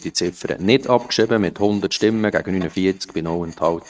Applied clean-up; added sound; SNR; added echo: neural mask model RNNoise.